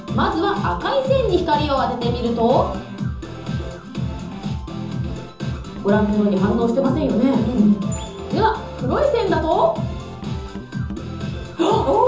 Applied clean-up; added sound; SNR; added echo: none; Musical instrument; 19 dB; reverberation time 0.6 s.